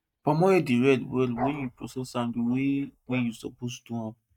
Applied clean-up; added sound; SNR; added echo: neural mask model DeepFilterNet 3.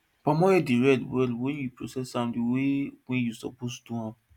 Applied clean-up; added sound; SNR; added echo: none; none; none; none.